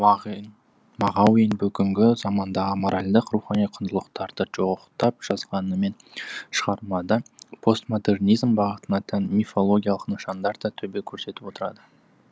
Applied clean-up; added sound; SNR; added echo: none; none; none; none.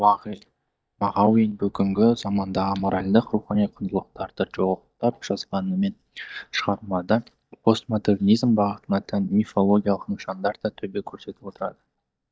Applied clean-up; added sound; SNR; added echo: neural mask model DeepFilterNet 3.